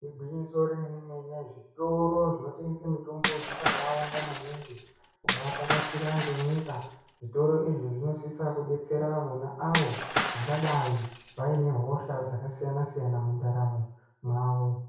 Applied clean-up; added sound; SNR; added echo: none; Shatter / Crushing; 2 dB; reverberation time 0.6 s.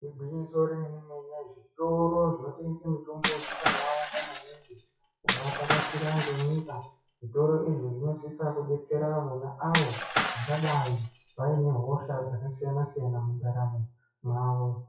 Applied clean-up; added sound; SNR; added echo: classical method WPE with log-MMSE.